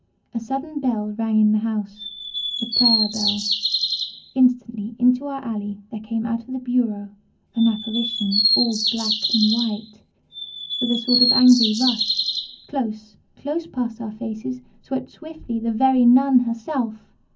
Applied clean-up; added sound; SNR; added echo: none; Bird vocalization, bird call, bird song; 1 dB; reverberation time 0.3 s.